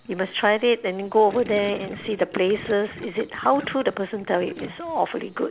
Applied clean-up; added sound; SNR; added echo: none; Gurgling; 18 dB; none.